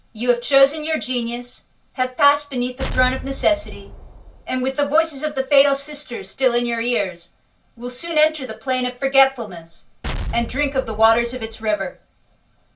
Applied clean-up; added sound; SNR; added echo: none; Explosion; 8 dB; reverberation time 0.2 s.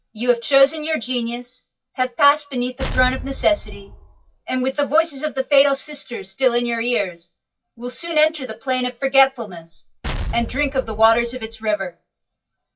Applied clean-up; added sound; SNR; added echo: classical method WPE with log-MMSE.